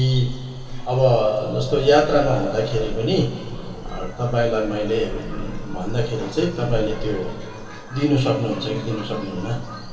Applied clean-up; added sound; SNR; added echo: none; Bird vocalization, bird call, bird song; 9 dB; reverberation time 2.6 s.